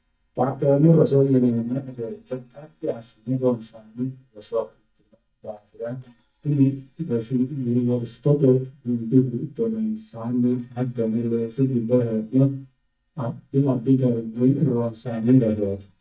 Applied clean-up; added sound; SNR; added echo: neural mask model DeepFilterNet 3.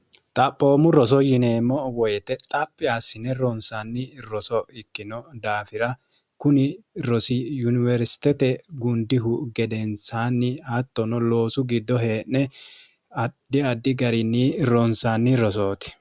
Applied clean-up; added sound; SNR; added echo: none; none; none; none.